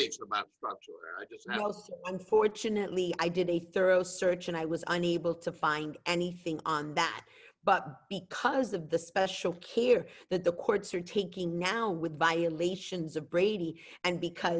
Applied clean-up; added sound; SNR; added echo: none; none; none; none.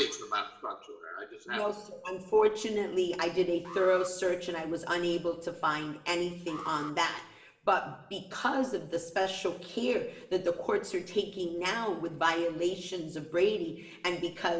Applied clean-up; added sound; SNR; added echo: none; Alarm; 15 dB; reverberation time 0.7 s.